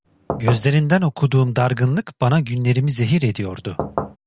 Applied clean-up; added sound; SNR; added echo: none; Knock / Wood; 8 dB; none.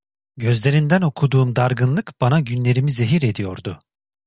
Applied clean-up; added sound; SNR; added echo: none; none; none; none.